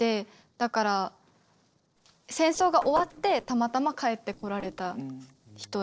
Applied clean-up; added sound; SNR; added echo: neural separator model SepFormer DNS4.